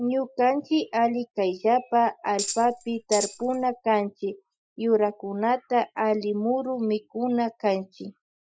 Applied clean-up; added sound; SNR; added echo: classical method Wiener filter.